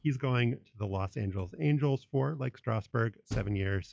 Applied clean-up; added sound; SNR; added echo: classical method log-MMSE.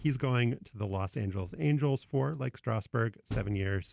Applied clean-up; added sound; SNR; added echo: none; Door; 17 dB; none.